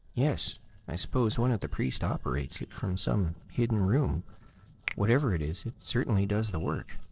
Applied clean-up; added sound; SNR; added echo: neural separator model SepFormer DNS4.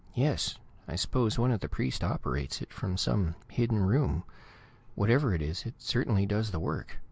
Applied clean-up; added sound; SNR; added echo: none; none; none; none.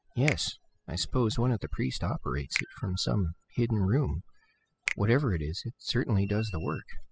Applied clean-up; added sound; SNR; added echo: classical method spectral subtraction.